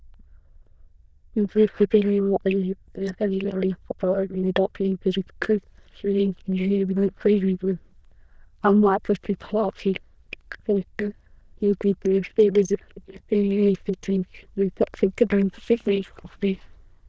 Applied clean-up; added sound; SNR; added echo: neural diffusion model UNIVERSE++.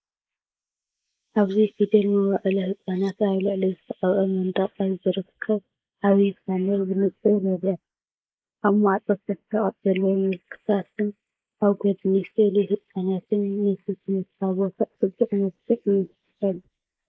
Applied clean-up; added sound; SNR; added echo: neural mask model Resemble Enhance denoiser.